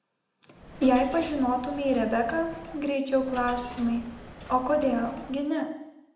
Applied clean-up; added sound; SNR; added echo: none; Coin (dropping); 16 dB; reverberation time 0.7 s.